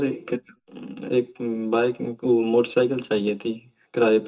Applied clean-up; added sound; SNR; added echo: none; none; none; reverberation time 0.2 s.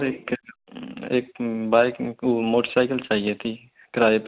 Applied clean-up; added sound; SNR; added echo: none; none; none; none.